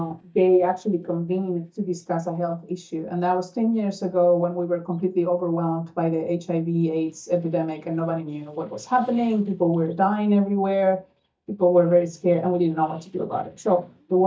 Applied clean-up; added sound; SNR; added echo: neural mask model DeepFilterNet 3.